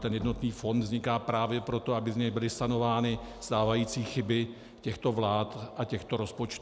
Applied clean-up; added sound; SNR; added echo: none; none; none; none.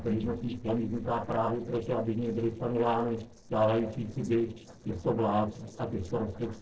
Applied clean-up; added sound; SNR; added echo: neural separator model SepFormer DNS4.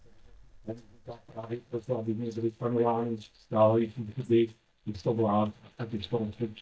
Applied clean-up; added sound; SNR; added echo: neural mask model DeepFilterNet 3.